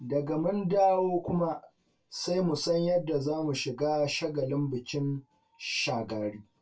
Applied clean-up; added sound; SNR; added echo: none; none; none; reverberation time 0.2 s.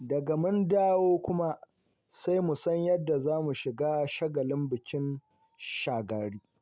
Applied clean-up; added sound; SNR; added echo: none; none; none; none.